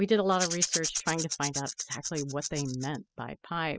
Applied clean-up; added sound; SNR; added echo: classical method spectral subtraction.